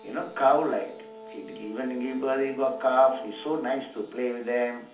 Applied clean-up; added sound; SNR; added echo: none; Brass instrument; 18 dB; reverberation time 0.4 s.